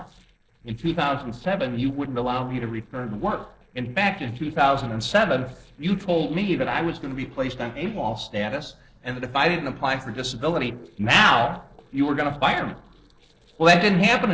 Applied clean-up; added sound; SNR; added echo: neural separator model SepFormer DNS4.